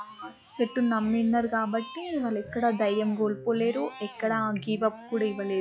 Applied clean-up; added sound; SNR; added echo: classical method log-MMSE.